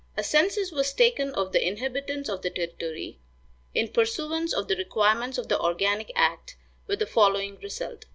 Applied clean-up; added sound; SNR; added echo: none; none; none; none.